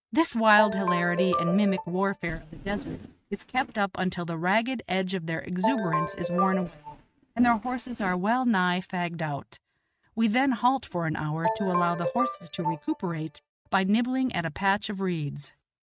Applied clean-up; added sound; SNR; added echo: neural mask model RNNoise.